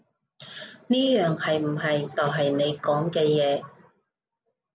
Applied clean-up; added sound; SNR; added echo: none; none; none; none.